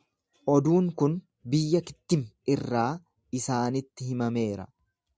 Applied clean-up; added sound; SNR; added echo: none; none; none; none.